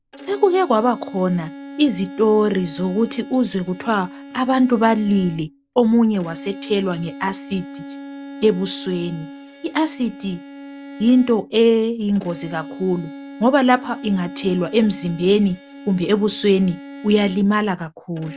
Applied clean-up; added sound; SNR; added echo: none; Bowed string instrument; 16 dB; none.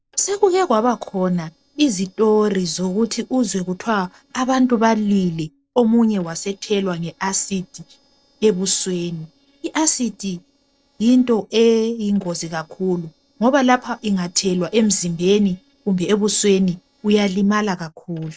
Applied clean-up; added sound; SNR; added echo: neural separator model SepFormer DNS4.